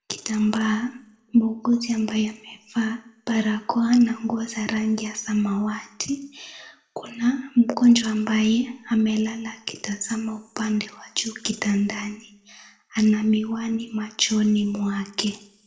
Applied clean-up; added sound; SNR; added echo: none; none; none; reverberation time 0.5 s.